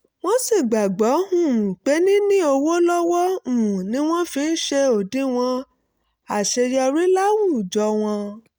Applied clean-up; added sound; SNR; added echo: none; none; none; none.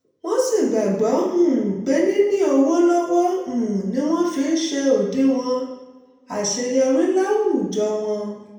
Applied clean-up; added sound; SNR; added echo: none; none; none; reverberation time 0.9 s.